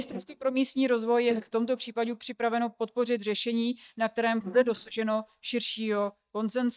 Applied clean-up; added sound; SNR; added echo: neural mask model DeepFilterNet 3.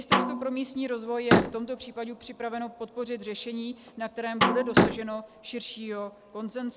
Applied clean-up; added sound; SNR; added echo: none; Slam + Snare drum; -4 dB; none.